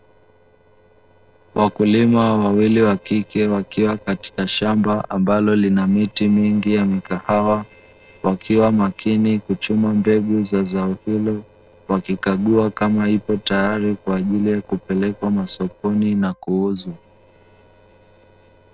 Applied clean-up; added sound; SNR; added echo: neural separator model SepFormer DNS4.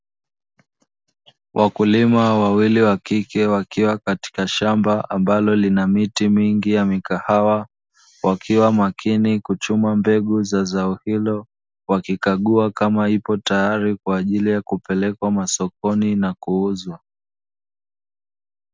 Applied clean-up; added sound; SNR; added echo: none; none; none; none.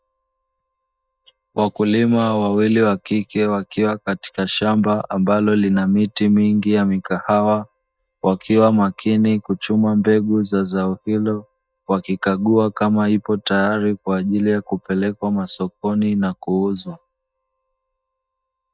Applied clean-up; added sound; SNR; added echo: neural mask model DeepFilterNet 3.